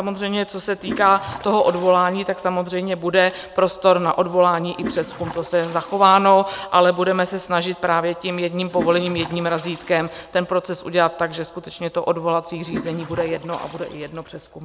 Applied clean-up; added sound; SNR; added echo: none; Toilet flush; 17 dB; none.